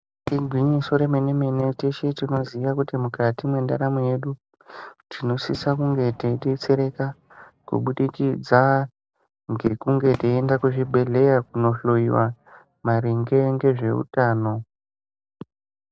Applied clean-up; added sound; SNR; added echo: neural separator model SepFormer DNS4.